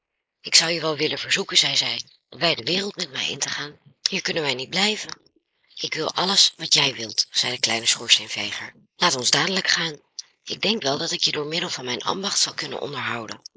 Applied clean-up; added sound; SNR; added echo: neural mask model Resemble Enhance denoiser.